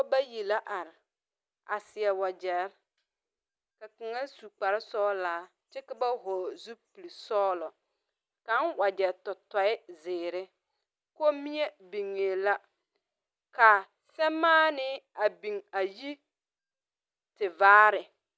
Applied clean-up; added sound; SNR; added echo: none; none; none; none.